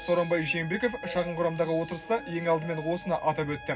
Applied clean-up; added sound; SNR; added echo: none; Trumpet; 16 dB; reverberation time 0.4 s.